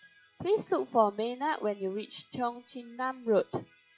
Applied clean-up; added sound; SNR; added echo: classical method log-MMSE.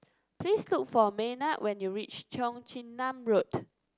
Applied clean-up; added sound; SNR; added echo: none; none; none; none.